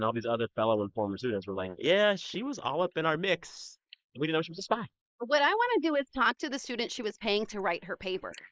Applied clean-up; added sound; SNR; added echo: neural mask model Resemble Enhance denoiser.